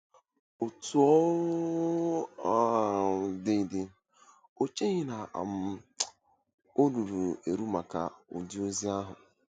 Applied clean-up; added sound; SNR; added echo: none; none; none; none.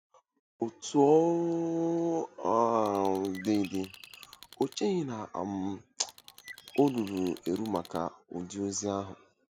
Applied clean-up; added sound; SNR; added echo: none; Bird + Tools; 20 dB; none.